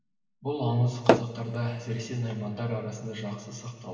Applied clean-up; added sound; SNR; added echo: none; Tap / Hammer; -4 dB; reverberation time 1.2 s.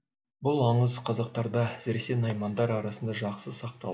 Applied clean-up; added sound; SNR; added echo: none; none; none; none.